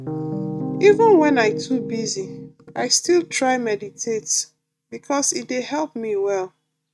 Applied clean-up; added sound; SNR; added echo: neural mask model RNNoise.